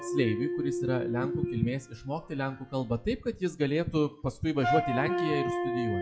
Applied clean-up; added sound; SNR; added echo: classical method log-MMSE.